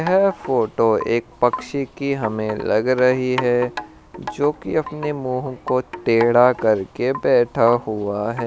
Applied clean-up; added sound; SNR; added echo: none; Wind chime; 14 dB; none.